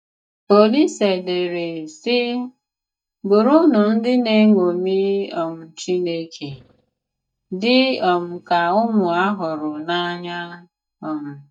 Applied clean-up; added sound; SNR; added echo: neural mask model DeepFilterNet 3.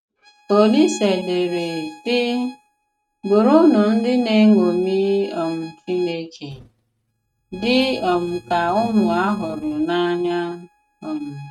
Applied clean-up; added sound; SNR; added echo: neural mask model RNNoise.